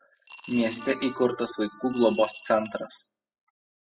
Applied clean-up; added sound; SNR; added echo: classical method spectral subtraction.